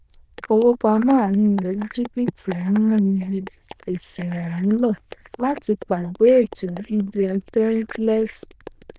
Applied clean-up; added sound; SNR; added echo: neural diffusion model UNIVERSE++.